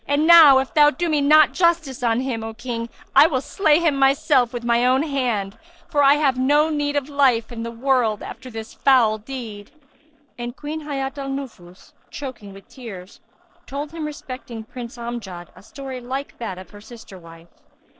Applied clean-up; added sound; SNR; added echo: neural separator model SepFormer DNS4.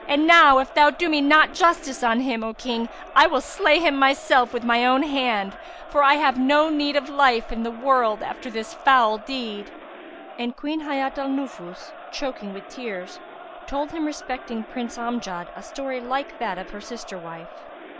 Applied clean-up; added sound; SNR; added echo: none; Crowd; 18 dB; none.